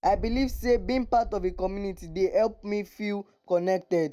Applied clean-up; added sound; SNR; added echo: none; Boom; 11 dB; none.